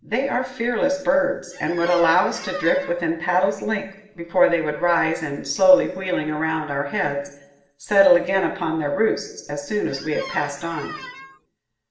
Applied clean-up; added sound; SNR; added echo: none; Squeak; 15 dB; reverberation time 0.8 s.